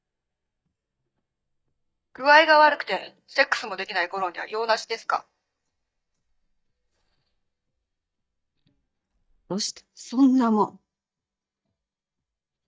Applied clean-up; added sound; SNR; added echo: neural mask model DeepFilterNet 3.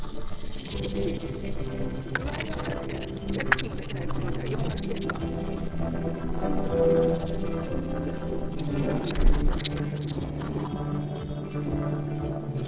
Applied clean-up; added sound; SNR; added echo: neural separator model SepFormer DNS4.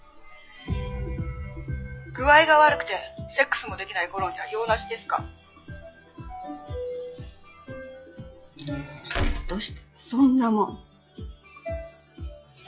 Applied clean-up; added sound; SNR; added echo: classical method log-MMSE.